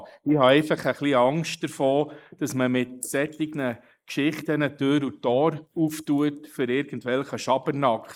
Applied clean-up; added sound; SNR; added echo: neural mask model Resemble Enhance denoiser.